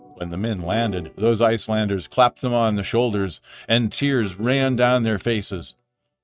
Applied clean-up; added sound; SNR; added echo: neural mask model RNNoise.